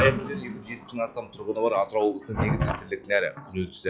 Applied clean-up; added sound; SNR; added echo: classical method log-MMSE.